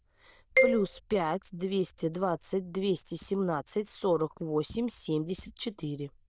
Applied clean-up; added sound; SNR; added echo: neural diffusion model UNIVERSE++.